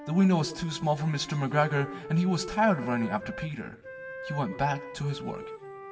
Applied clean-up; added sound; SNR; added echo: none; Wind instrument, woodwind instrument; 13 dB; reverberation time 2.4 s.